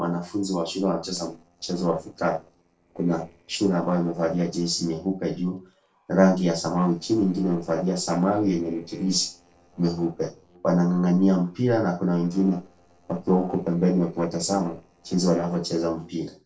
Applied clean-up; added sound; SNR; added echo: neural separator model SepFormer DNS4.